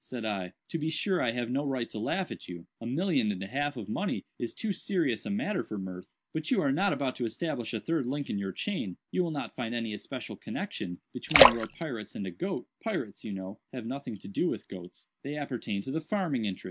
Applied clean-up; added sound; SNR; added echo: none; Splash, splatter; -5 dB; none.